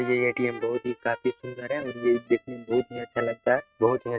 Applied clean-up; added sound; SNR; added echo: neural mask model RNNoise.